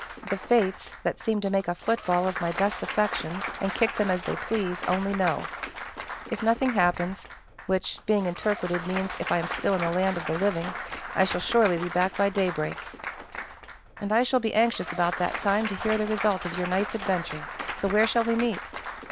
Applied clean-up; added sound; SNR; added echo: none; Applause / Cheering / Clapping; 9 dB; none.